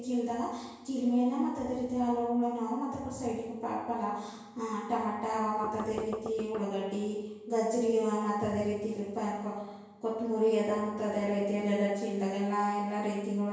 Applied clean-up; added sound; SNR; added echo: none; Knock; 10 dB; reverberation time 1.0 s.